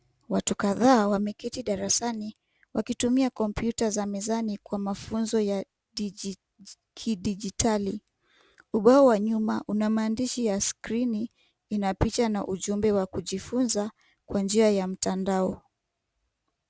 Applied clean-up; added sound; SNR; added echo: none; none; none; none.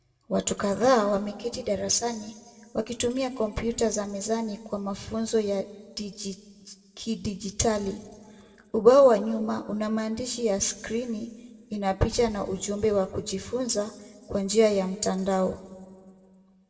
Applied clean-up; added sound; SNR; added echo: none; none; none; reverberation time 1.5 s.